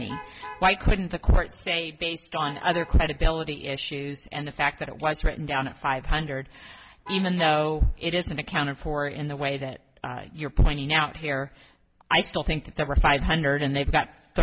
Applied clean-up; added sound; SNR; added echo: none; Alarm / Truck; 17 dB; none.